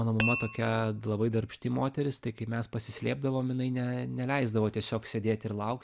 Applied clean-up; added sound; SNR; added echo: none; Glass; 3 dB; none.